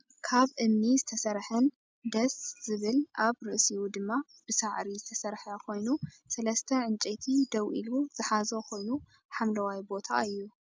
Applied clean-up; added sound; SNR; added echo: none; none; none; none.